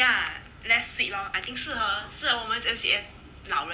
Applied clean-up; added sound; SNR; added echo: none; none; none; none.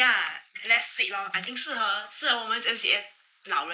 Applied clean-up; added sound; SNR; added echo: neural mask model Resemble Enhance denoiser.